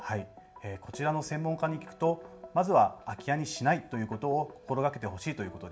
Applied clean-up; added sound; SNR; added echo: none; none; none; reverberation time 0.3 s.